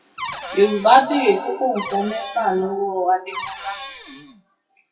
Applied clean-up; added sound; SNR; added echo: classical method WPE with log-MMSE.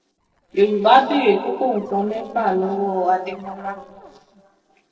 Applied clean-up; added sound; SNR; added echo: neural separator model SepFormer DNS4.